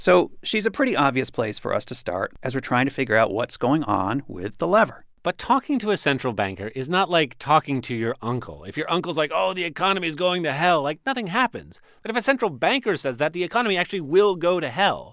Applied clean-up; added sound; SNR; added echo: none; none; none; none.